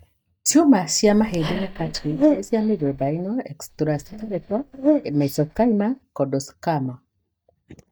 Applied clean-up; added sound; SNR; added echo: neural mask model DeepFilterNet 3.